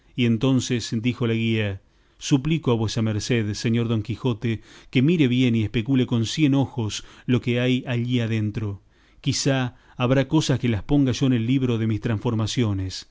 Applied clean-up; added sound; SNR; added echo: none; none; none; none.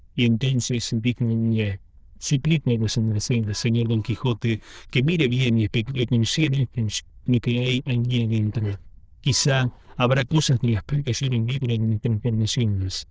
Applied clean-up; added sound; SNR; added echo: neural diffusion model UNIVERSE++.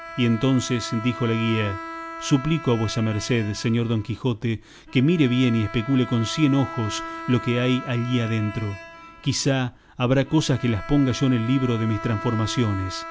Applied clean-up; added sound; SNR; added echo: none; Bowed string instrument; 13 dB; none.